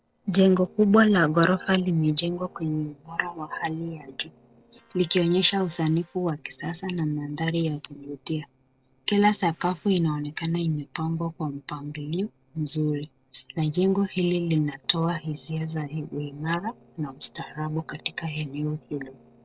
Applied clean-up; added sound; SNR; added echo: neural separator model SepFormer DNS4.